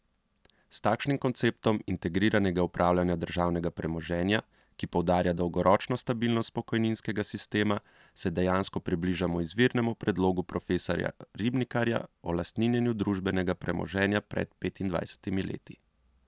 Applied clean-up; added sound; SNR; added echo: none; none; none; none.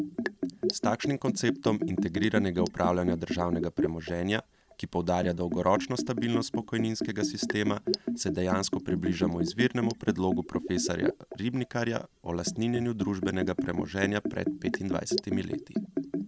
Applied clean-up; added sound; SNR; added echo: none; Liquid; 3 dB; none.